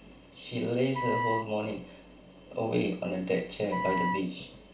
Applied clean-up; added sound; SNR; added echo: none; Wind instrument, woodwind instrument; 1 dB; reverberation time 0.2 s.